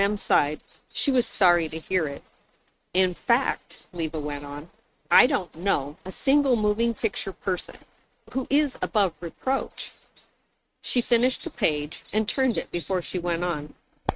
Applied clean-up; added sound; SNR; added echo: neural mask model RNNoise.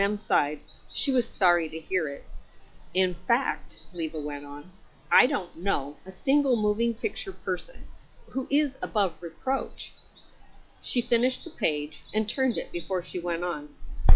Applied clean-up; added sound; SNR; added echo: classical method log-MMSE.